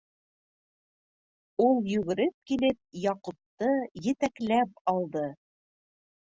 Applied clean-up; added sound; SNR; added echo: none; none; none; none.